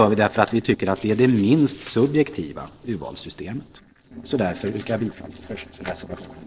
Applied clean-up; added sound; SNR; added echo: neural separator model SepFormer DNS4.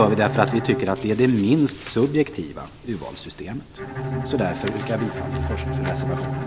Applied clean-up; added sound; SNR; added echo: none; Bowed string instrument; 7 dB; none.